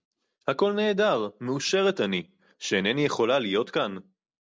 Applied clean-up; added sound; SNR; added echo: none; none; none; none.